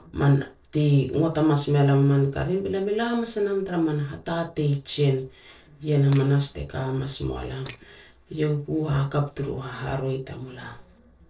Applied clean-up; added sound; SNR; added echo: neural separator model SepFormer DNS4.